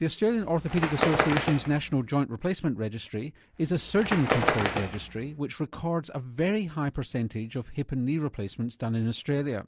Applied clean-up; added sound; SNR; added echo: none; Bird; 3 dB; none.